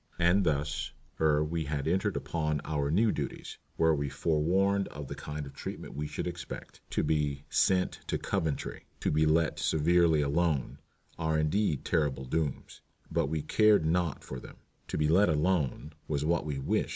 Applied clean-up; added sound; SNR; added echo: none; none; none; none.